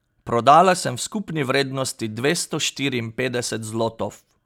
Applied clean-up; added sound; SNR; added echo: none; none; none; none.